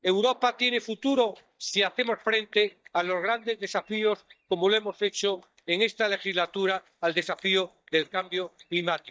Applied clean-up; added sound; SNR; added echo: neural mask model DeepFilterNet 3.